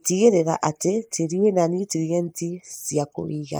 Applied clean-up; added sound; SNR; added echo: neural mask model Resemble Enhance denoiser.